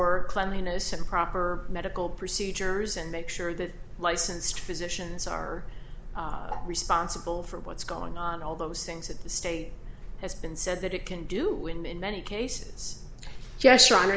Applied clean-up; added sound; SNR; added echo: none; none; none; none.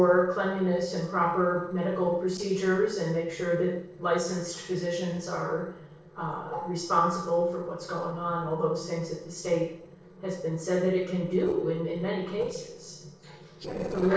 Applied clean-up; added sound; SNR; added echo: neural separator model SepFormer DNS4.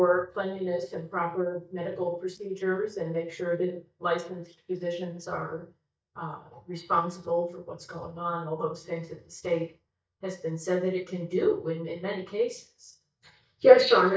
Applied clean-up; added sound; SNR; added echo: neural mask model DeepFilterNet 3.